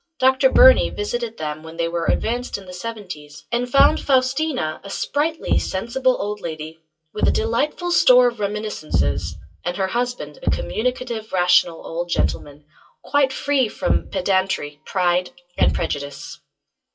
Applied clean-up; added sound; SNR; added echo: classical method WPE with log-MMSE.